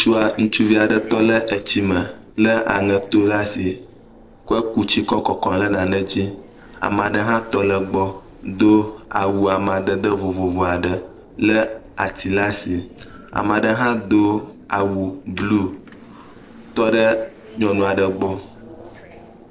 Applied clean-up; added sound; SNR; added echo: neural separator model SepFormer DNS4.